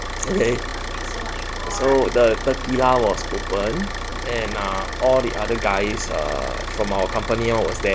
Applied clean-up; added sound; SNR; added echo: none; Idling / Car; 5 dB; none.